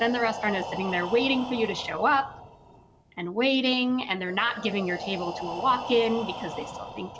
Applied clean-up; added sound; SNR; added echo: none; Breathing; 10 dB; none.